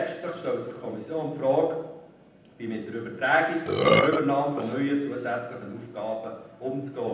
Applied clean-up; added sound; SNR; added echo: none; Burping, eructation; 4 dB; reverberation time 0.8 s.